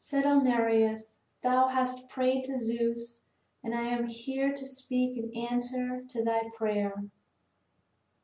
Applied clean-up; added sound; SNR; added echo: none; none; none; none.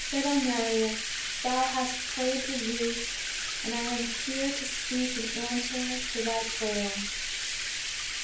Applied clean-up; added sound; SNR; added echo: none; Bathtub (filling or washing); 1 dB; none.